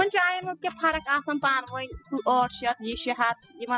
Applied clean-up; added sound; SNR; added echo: classical method spectral subtraction.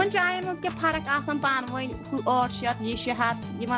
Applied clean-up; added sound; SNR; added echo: none; Organ; 10 dB; none.